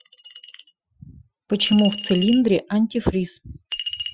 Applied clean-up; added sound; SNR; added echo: classical method Wiener filter.